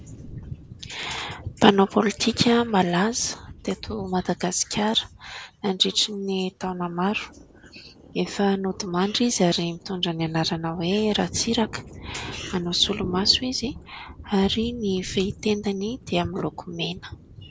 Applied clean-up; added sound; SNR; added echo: none; Thunder; 16 dB; none.